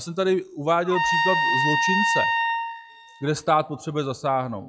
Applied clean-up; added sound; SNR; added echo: classical method log-MMSE.